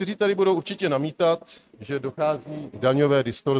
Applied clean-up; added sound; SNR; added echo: neural mask model RNNoise.